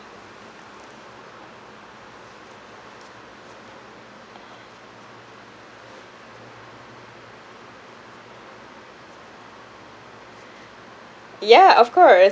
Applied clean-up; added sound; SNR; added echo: none; none; none; none.